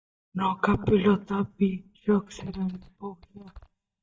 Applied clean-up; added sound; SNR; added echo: neural mask model DeepFilterNet 3.